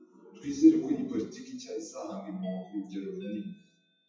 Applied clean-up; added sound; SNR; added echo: classical method WPE with log-MMSE.